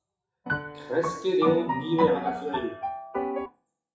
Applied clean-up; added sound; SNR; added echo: classical method WPE with log-MMSE.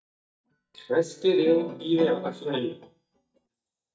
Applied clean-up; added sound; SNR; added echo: neural mask model DeepFilterNet 3.